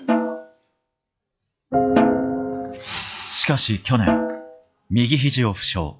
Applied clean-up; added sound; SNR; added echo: classical method log-MMSE.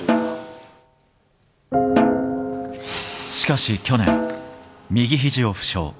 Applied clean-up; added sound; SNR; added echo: none; Snare drum; 4 dB; none.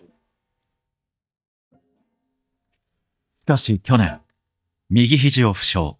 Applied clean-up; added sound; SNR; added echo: neural mask model DeepFilterNet 3.